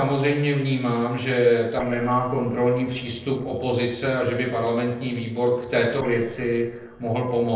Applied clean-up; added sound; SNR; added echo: neural separator model SepFormer DNS4.